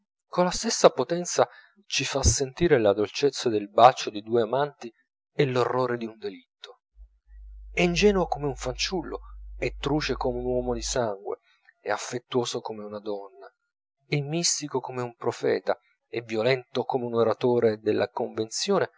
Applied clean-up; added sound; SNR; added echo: none; none; none; none.